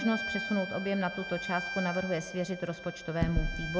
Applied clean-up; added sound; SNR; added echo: none; Bowed string instrument; 8 dB; none.